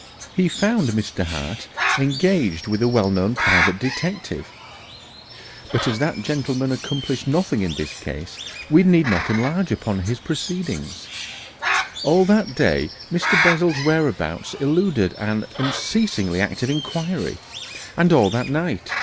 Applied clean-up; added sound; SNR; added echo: none; Bird; 7 dB; none.